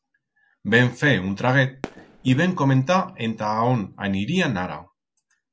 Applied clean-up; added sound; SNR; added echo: none; Fireworks; 19 dB; none.